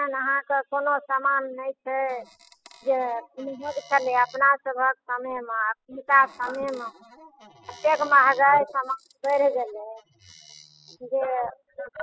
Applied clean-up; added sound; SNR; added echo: classical method spectral subtraction.